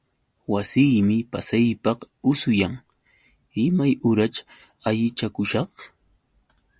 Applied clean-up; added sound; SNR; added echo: none; none; none; none.